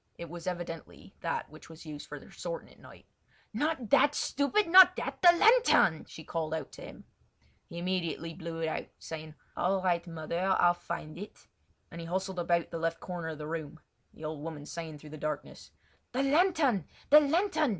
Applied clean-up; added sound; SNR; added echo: none; none; none; none.